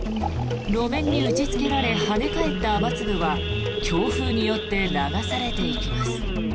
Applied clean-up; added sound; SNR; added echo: none; Idling / Sawing / Accelerating, revving, vroom; 5 dB; none.